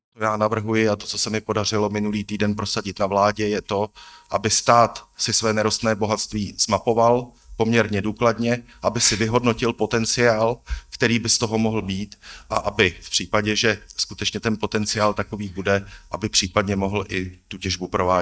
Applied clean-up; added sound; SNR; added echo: neural mask model DeepFilterNet 3.